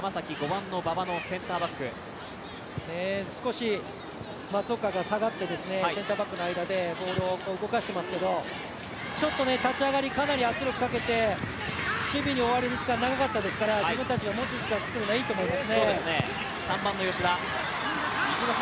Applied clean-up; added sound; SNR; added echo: none; none; none; none.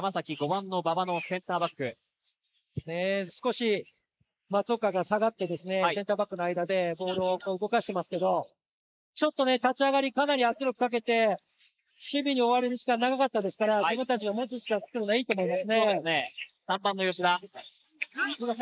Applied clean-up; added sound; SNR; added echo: neural mask model Resemble Enhance denoiser.